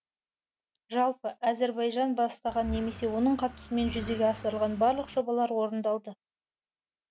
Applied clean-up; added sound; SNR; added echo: none; Accelerating, revving, vroom / Car; 13 dB; none.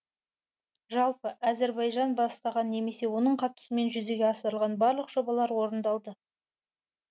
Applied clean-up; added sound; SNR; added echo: none; none; none; none.